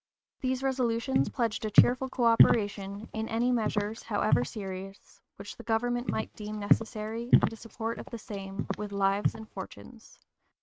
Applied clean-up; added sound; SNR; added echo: neural mask model RNNoise.